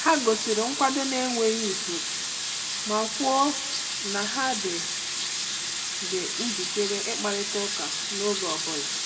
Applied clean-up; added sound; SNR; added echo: none; Sink (filling or washing) / Water tap, faucet; 1 dB; reverberation time 0.9 s.